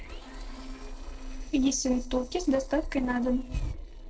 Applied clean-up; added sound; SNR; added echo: neural separator model SepFormer DNS4.